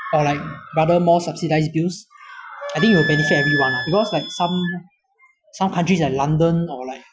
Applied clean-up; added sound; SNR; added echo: classical method Wiener filter.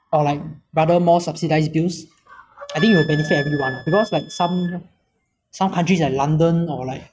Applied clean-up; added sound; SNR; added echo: neural mask model RNNoise.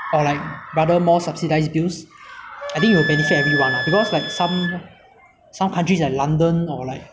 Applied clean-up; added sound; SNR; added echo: none; Wind instrument, woodwind instrument; 6 dB; none.